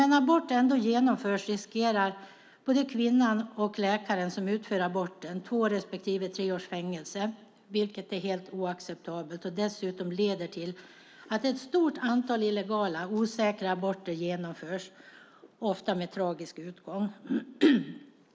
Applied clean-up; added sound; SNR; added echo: none; none; none; none.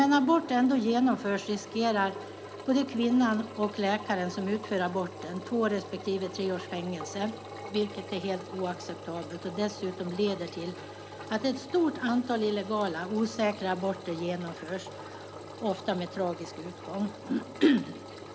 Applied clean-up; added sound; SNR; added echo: none; Engine; 13 dB; none.